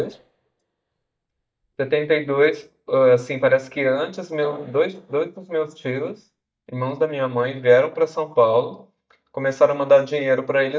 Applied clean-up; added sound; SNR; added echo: neural mask model DeepFilterNet 3.